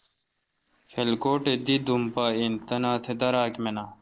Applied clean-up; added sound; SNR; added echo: neural separator model SepFormer DNS4.